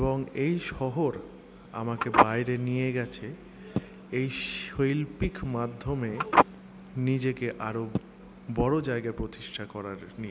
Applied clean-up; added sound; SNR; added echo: none; Telephone; -1 dB; none.